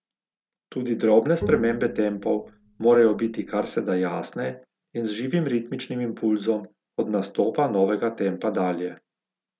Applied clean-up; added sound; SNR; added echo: neural mask model RNNoise.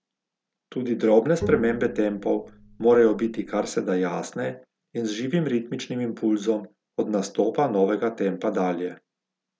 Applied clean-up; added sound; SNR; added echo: none; Bowed string instrument; 12 dB; none.